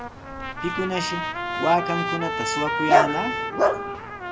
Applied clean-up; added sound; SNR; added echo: none; Trumpet + Dog; -3 dB; none.